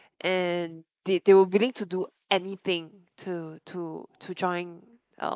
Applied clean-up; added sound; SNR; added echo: neural mask model Resemble Enhance denoiser.